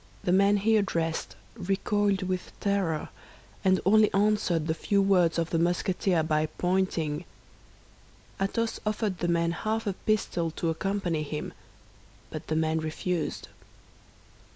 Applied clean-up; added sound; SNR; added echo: none; none; none; none.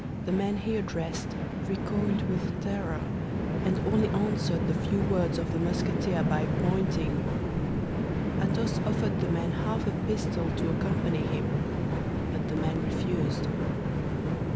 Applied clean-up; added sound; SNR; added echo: none; Train; -4 dB; none.